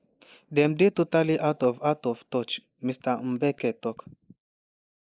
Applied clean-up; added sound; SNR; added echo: neural mask model Resemble Enhance denoiser.